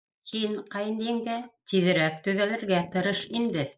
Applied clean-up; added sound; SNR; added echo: neural mask model Resemble Enhance denoiser.